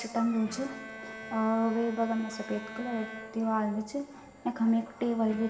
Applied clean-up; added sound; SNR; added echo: none; Bowed string instrument; 15 dB; reverberation time 0.8 s.